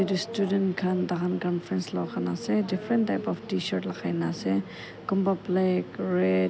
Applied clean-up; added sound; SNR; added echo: none; none; none; none.